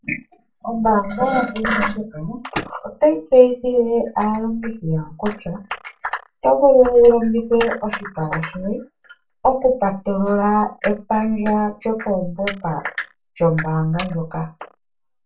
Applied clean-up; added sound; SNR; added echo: none; none; none; reverberation time 0.2 s.